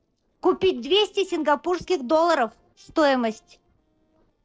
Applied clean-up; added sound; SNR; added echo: neural separator model SepFormer DNS4.